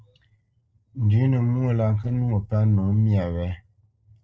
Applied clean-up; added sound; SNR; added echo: neural separator model SepFormer DNS4.